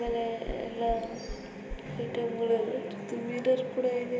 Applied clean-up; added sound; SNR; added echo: none; Knock; 15 dB; reverberation time 0.8 s.